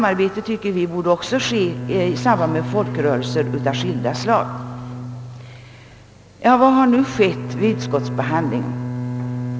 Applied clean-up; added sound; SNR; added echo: none; Bowed string instrument; 7 dB; none.